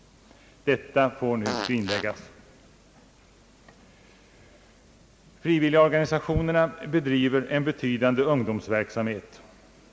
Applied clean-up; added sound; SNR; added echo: none; Fart; 8 dB; none.